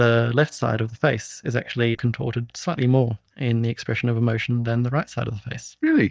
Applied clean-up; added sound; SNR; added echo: neural mask model DeepFilterNet 3.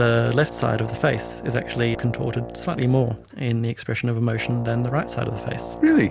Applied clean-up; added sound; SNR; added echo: none; Brass instrument; 13 dB; none.